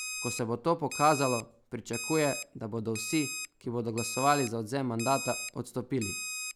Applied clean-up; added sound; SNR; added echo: none; Alarm; 8 dB; none.